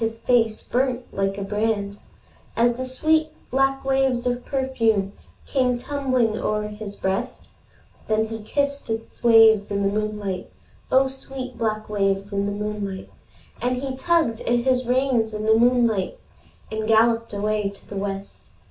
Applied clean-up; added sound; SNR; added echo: none; none; none; reverberation time 0.3 s.